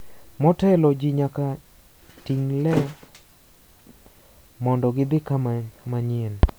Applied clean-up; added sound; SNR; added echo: none; Thump, thud; 11 dB; none.